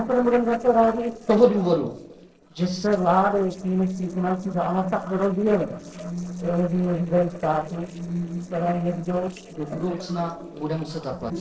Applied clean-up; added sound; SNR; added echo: neural separator model SepFormer DNS4.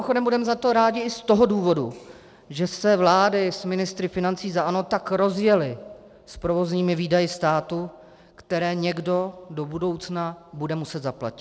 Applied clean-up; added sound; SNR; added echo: none; none; none; none.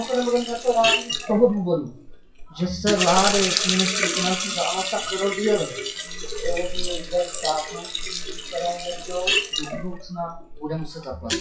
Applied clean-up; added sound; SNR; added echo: classical method WPE with log-MMSE.